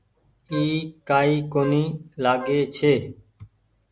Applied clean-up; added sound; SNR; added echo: none; Wind instrument, woodwind instrument; 13 dB; none.